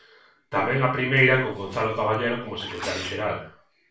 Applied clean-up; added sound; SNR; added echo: none; Sneeze; 16 dB; reverberation time 0.3 s.